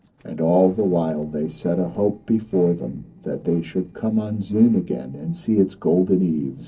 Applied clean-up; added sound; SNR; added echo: neural separator model SepFormer DNS4.